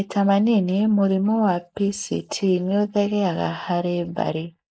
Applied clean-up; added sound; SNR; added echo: neural mask model Resemble Enhance denoiser.